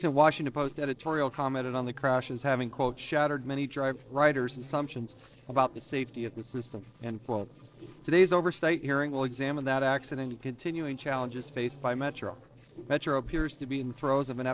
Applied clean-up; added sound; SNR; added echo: neural separator model SepFormer DNS4.